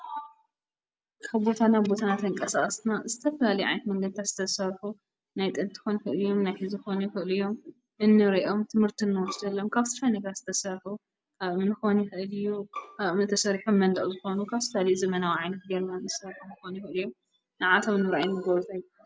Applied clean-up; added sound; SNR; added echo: none; Bowed string instrument; 16 dB; none.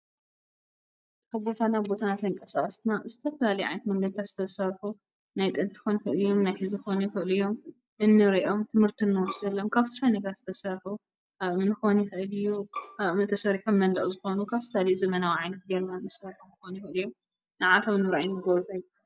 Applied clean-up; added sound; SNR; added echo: neural mask model DeepFilterNet 3.